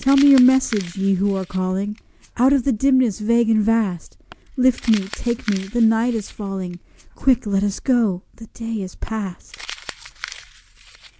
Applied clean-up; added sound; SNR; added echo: none; Crumpling, crinkling; 20 dB; none.